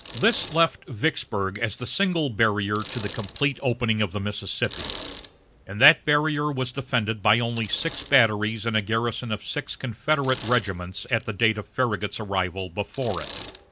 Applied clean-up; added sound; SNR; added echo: none; Bicycle; 19 dB; none.